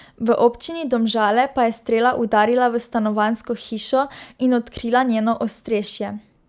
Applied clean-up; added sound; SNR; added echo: none; none; none; none.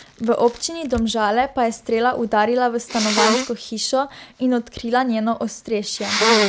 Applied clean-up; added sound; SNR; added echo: none; Sneeze; 5 dB; none.